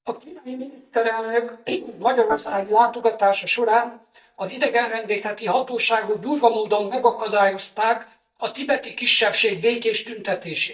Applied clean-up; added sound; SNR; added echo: neural mask model DeepFilterNet 3.